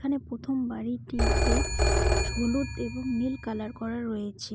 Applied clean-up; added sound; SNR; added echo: none; Telephone; -3 dB; none.